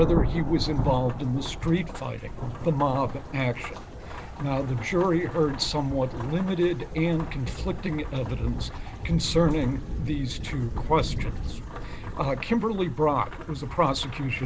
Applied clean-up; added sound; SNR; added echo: none; Rain / Thunderstorm; 5 dB; none.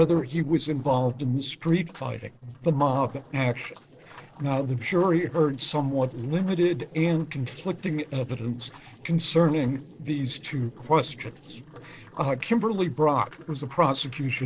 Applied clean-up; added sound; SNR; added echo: neural separator model SepFormer DNS4.